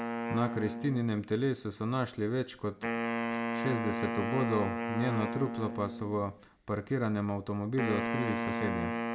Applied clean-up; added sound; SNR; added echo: none; Wind instrument, woodwind instrument; 3 dB; none.